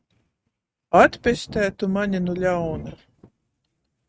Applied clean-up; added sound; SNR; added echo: neural mask model RNNoise.